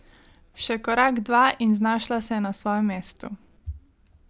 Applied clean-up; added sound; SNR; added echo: none; none; none; none.